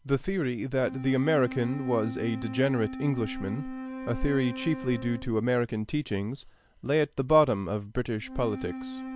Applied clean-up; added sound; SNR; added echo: none; Wind instrument, woodwind instrument; 11 dB; none.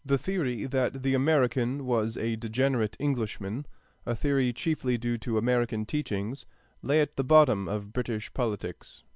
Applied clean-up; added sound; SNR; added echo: none; none; none; none.